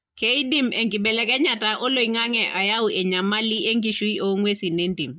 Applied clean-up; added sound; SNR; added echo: neural mask model DeepFilterNet 3.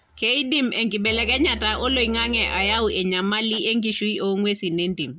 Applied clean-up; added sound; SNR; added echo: none; Musical instrument; 12 dB; none.